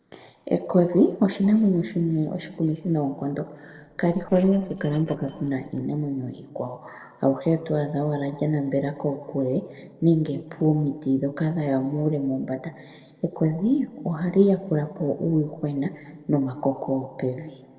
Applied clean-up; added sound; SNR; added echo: neural separator model SepFormer DNS4.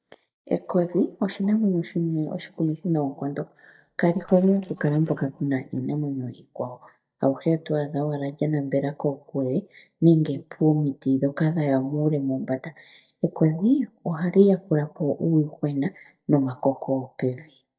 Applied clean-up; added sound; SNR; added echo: neural mask model DeepFilterNet 3.